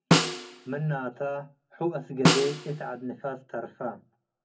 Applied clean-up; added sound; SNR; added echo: none; Snare drum; -4 dB; reverberation time 0.3 s.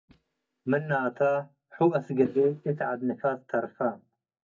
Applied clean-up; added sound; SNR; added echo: neural mask model DeepFilterNet 3.